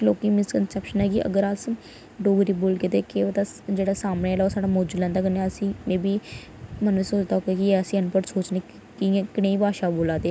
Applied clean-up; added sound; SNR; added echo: none; none; none; none.